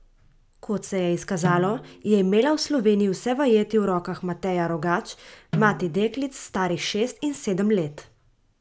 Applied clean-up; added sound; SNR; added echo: none; Snare drum; 11 dB; none.